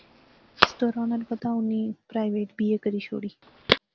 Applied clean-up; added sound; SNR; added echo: none; Telephone; 2 dB; none.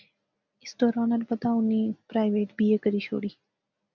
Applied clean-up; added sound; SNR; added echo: none; none; none; none.